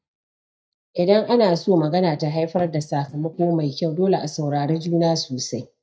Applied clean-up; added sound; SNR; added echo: neural mask model DeepFilterNet 3.